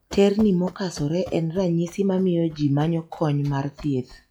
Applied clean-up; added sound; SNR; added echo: classical method log-MMSE.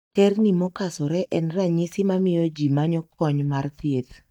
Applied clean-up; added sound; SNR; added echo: neural mask model DeepFilterNet 3.